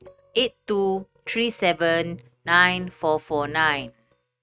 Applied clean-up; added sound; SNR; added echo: neural mask model RNNoise.